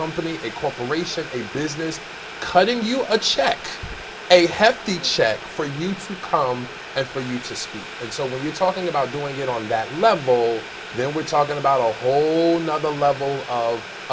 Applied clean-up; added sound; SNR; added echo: none; Boiling; 13 dB; reverberation time 2.4 s.